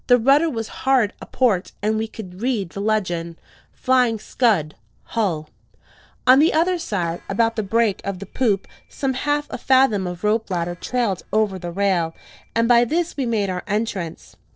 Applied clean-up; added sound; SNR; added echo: neural separator model SepFormer DNS4.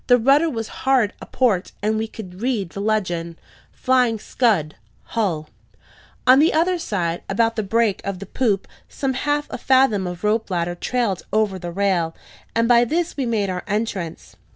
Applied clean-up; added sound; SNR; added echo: none; none; none; none.